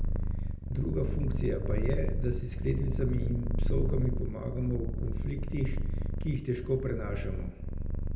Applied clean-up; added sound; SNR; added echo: none; Purr; -3 dB; reverberation time 0.7 s.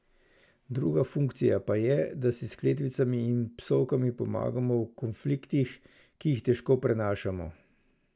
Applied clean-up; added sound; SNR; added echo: none; none; none; none.